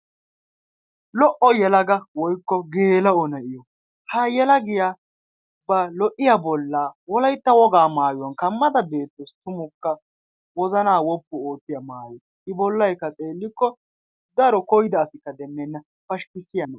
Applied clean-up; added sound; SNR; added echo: none; none; none; none.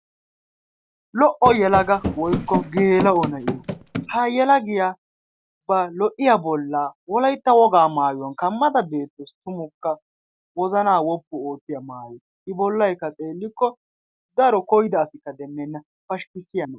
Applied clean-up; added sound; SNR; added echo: none; Run; 5 dB; none.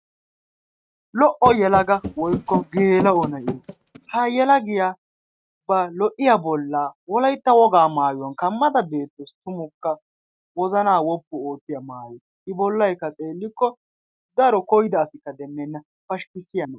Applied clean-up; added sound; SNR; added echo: neural mask model RNNoise.